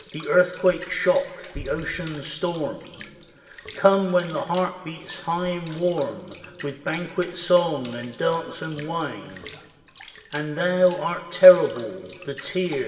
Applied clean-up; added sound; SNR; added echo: none; Bathtub (filling or washing) / Water; 18 dB; reverberation time 1.8 s.